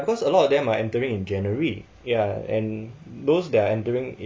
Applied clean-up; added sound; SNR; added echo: none; none; none; none.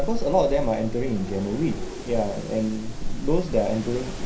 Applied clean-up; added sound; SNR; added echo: none; Wind; 3 dB; reverberation time 0.3 s.